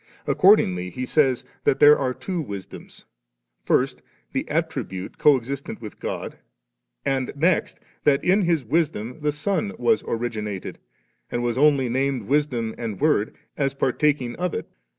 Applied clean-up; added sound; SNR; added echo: none; none; none; none.